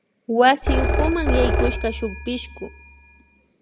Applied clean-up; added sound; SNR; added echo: none; Telephone; 0 dB; none.